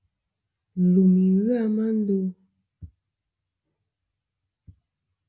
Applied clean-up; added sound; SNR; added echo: none; none; none; none.